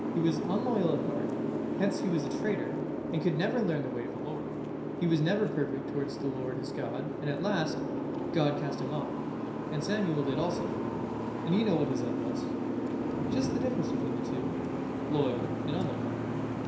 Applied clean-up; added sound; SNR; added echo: none; Boat, Water vehicle; 0 dB; reverberation time 0.7 s.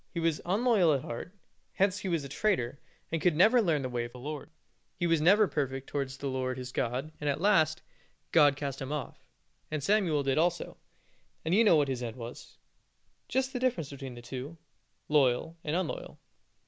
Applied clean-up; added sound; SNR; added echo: none; none; none; none.